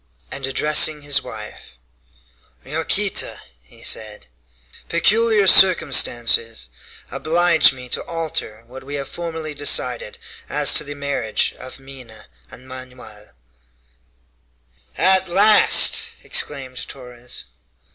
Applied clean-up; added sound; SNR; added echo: none; none; none; none.